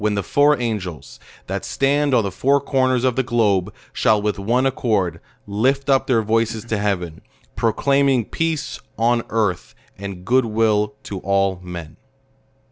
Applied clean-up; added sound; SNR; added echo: none; Cough; 20 dB; none.